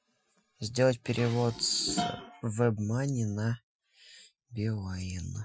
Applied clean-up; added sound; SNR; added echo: classical method Wiener filter.